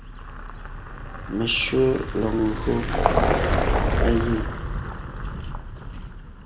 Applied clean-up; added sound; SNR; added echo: none; Vehicle; -2 dB; reverberation time 1.4 s.